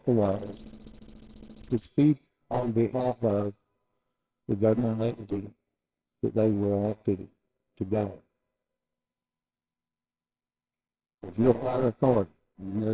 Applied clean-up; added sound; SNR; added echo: neural separator model SepFormer WHAMR!.